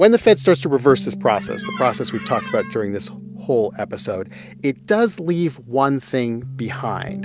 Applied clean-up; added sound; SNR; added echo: none; Squeak; 15 dB; none.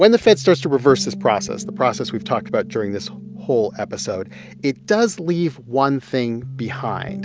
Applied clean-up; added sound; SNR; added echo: none; none; none; none.